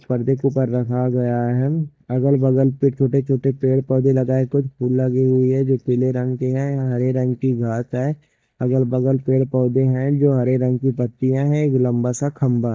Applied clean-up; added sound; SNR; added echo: neural mask model DeepFilterNet 3.